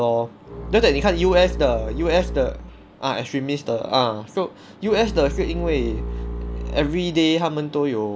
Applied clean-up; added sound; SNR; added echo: none; Bowed string instrument; 8 dB; none.